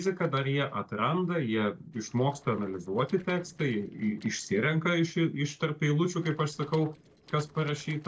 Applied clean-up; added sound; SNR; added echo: neural separator model SepFormer DNS4.